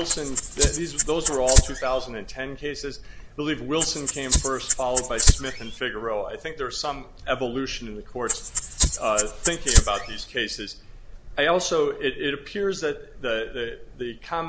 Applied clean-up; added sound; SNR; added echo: none; Rattle (instrument); -5 dB; none.